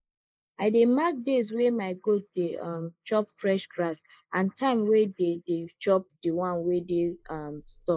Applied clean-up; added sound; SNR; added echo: neural mask model Resemble Enhance denoiser.